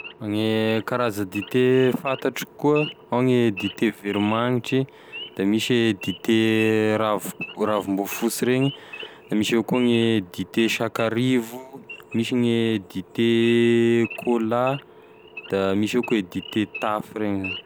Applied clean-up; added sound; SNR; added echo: none; Idling / Wild animals; 17 dB; none.